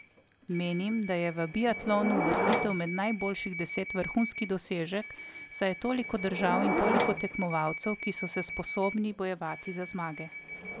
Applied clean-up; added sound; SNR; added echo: none; Subway, metro, underground / Door; 3 dB; none.